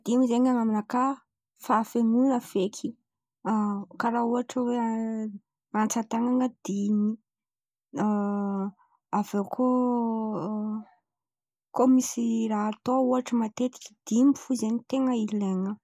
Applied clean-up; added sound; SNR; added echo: none; none; none; none.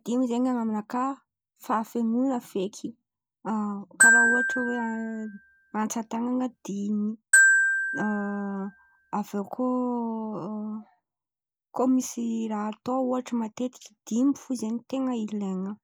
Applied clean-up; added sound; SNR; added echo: none; Glockenspiel; -3 dB; none.